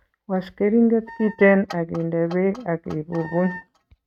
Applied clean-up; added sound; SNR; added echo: neural mask model RNNoise.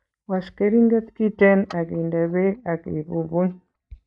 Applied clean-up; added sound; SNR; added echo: neural mask model DeepFilterNet 3.